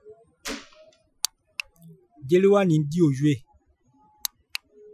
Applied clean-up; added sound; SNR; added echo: classical method Wiener filter.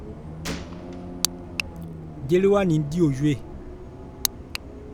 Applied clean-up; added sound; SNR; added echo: none; Bus + Gunshot, gunfire; 10 dB; none.